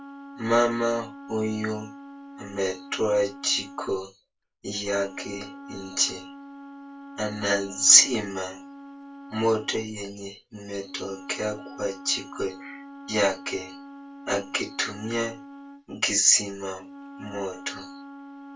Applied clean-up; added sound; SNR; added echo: none; Wind instrument, woodwind instrument; 15 dB; reverberation time 0.2 s.